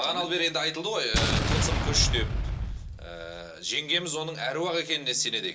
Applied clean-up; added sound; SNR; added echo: none; Explosion; -1 dB; reverberation time 0.2 s.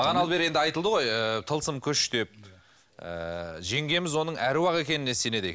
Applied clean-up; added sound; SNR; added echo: none; none; none; none.